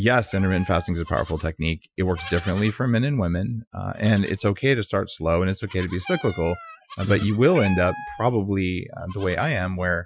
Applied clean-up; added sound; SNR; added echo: classical method Wiener filter.